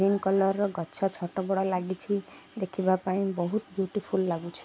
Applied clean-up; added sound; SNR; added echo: none; none; none; none.